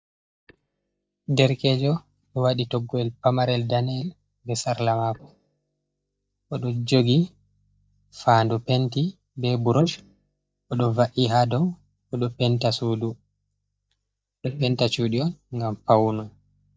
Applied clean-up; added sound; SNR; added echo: neural mask model DeepFilterNet 3.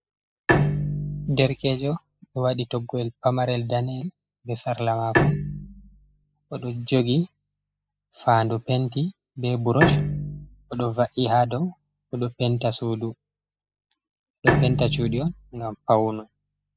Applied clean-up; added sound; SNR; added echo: classical method spectral subtraction.